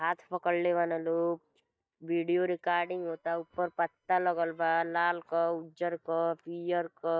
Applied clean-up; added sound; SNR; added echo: neural mask model DeepFilterNet 3.